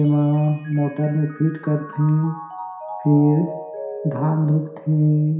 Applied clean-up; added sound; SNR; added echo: none; Mallet percussion; 15 dB; reverberation time 0.7 s.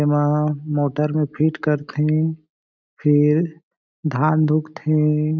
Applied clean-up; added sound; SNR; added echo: none; none; none; none.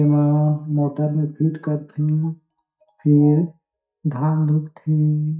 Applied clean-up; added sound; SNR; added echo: neural mask model DeepFilterNet 3.